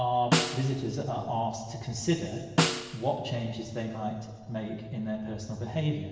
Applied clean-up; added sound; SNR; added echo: none; Snare drum; 1 dB; reverberation time 1.4 s.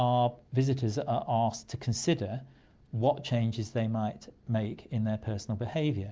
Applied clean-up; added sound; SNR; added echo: none; none; none; none.